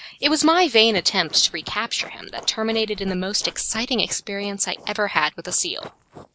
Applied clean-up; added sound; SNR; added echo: neural mask model Resemble Enhance denoiser.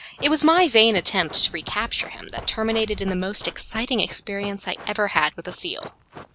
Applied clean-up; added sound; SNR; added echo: none; Fireworks + Run; 18 dB; none.